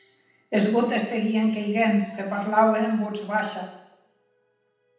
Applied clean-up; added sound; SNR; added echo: none; none; none; reverberation time 0.8 s.